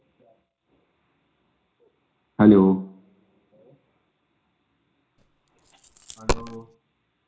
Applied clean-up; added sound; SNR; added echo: none; Coin (dropping); 5 dB; reverberation time 0.4 s.